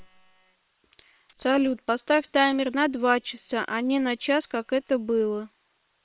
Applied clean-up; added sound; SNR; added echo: neural separator model SepFormer WHAM!.